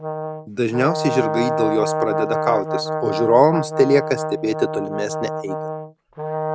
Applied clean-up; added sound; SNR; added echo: none; Brass instrument; 4 dB; none.